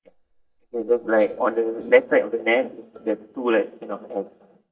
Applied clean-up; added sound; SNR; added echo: neural mask model DeepFilterNet 3.